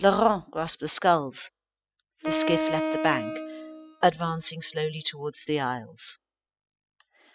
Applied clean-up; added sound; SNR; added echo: classical method spectral subtraction.